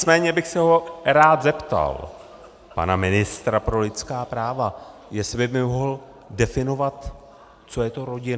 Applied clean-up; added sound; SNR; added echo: none; none; none; none.